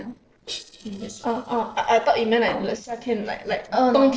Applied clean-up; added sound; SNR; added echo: neural separator model SepFormer DNS4.